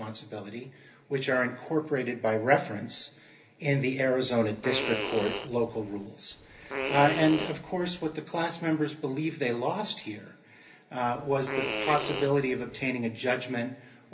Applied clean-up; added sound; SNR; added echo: none; Fart; 6 dB; reverberation time 0.3 s.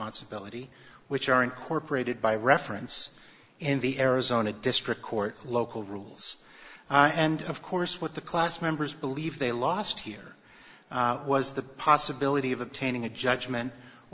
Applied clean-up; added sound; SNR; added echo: none; none; none; none.